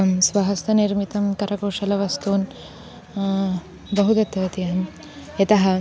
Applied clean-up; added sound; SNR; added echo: none; none; none; none.